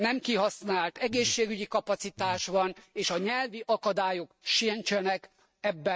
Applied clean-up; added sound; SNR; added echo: neural mask model RNNoise.